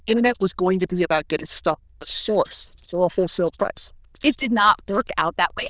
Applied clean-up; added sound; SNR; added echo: neural diffusion model UNIVERSE++.